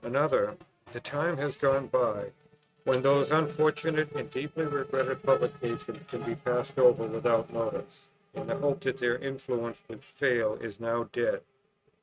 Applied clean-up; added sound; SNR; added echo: neural mask model RNNoise.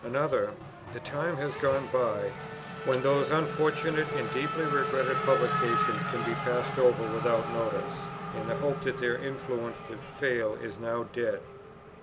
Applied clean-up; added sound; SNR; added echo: none; Race car, auto racing / Accelerating, revving, vroom; 5 dB; none.